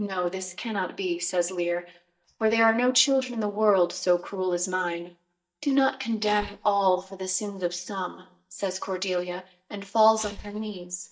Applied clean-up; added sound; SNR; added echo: neural mask model DeepFilterNet 3.